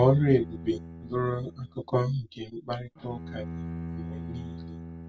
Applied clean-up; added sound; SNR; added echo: none; Bowed string instrument; 11 dB; none.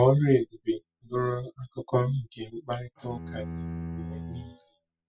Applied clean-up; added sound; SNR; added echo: classical method Wiener filter.